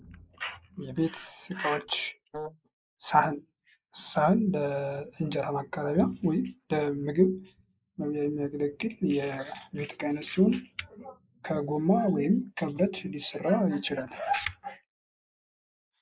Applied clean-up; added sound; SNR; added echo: neural mask model Resemble Enhance denoiser.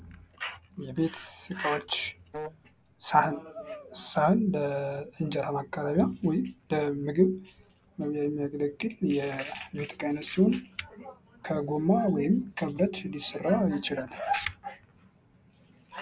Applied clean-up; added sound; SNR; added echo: none; Wind instrument, woodwind instrument; 13 dB; none.